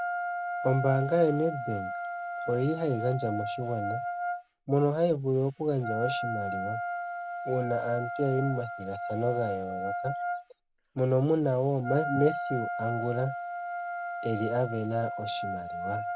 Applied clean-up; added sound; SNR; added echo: none; Wind instrument, woodwind instrument; 5 dB; none.